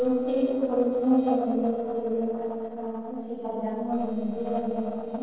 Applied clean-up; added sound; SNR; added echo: neural separator model SepFormer DNS4.